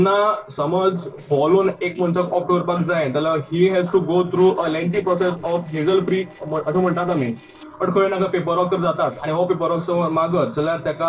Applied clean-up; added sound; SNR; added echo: neural separator model SepFormer DNS4.